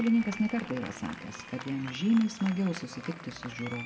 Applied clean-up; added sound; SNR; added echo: none; Applause; 13 dB; reverberation time 0.7 s.